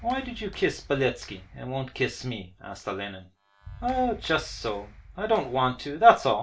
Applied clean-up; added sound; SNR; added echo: none; Clapping; 19 dB; reverberation time 0.2 s.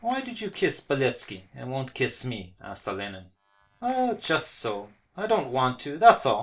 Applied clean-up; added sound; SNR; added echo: neural separator model SepFormer DNS4.